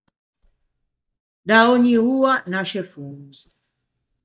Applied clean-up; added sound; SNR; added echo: neural mask model DeepFilterNet 3.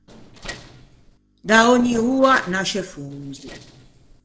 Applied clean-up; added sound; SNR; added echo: neural separator model SepFormer DNS4.